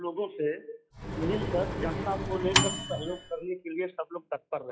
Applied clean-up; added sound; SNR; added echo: classical method log-MMSE.